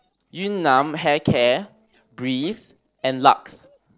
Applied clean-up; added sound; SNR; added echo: neural separator model SepFormer DNS4.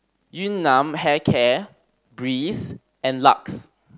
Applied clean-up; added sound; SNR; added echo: none; none; none; none.